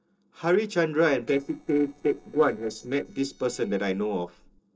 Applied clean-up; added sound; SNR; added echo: neural separator model SepFormer DNS4.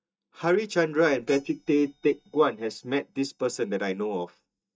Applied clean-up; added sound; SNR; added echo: neural mask model DeepFilterNet 3.